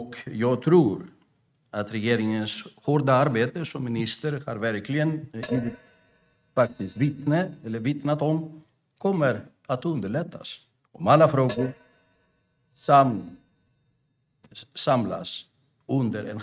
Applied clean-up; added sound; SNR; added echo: neural mask model RNNoise.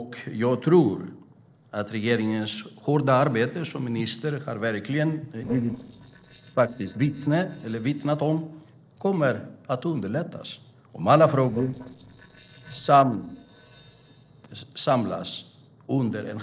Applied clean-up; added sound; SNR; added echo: neural separator model SepFormer DNS4.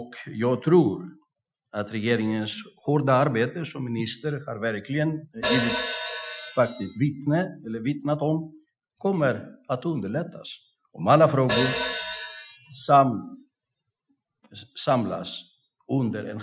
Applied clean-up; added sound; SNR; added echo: classical method Wiener filter.